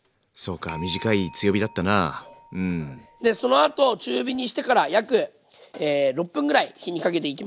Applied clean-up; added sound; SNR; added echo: none; none; none; none.